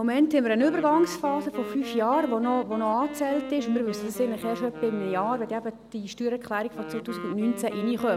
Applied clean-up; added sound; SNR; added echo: none; Wind instrument, woodwind instrument; 12 dB; none.